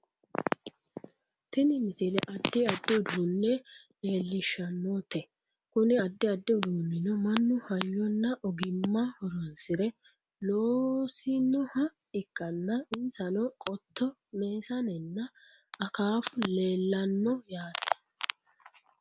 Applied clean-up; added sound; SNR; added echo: none; none; none; none.